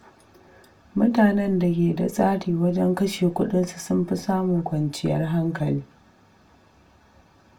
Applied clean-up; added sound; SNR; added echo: none; none; none; reverberation time 0.2 s.